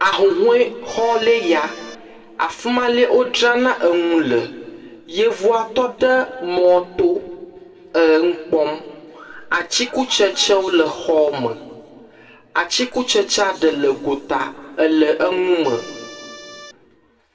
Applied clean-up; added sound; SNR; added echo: none; Accordion; 18 dB; reverberation time 1.7 s.